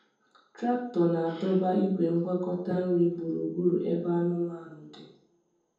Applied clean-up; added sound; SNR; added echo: none; none; none; reverberation time 0.7 s.